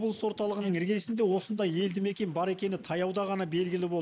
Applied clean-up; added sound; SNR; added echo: neural mask model Resemble Enhance denoiser.